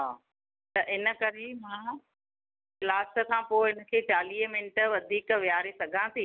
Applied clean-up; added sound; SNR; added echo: none; none; none; none.